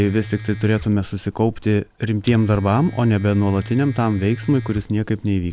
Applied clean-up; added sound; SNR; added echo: none; Domestic sounds, home sounds; 14 dB; none.